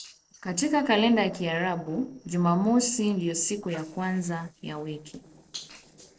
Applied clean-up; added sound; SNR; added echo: neural separator model SepFormer DNS4.